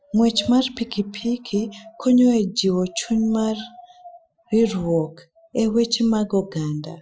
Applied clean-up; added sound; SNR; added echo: classical method Wiener filter.